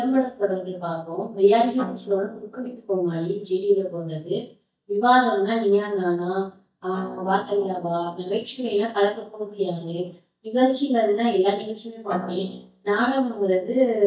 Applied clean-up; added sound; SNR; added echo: neural mask model DeepFilterNet 3.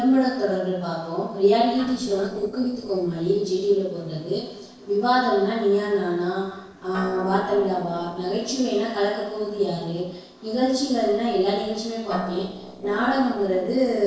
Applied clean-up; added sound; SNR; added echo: neural separator model SepFormer DNS4.